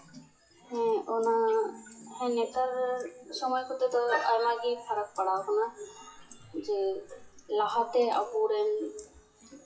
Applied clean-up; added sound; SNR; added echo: classical method WPE with log-MMSE.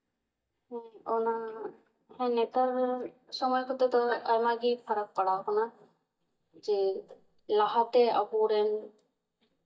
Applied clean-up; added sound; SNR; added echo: neural mask model DeepFilterNet 3.